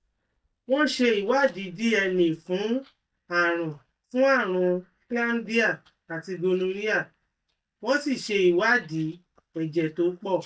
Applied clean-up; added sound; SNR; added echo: neural mask model DeepFilterNet 3.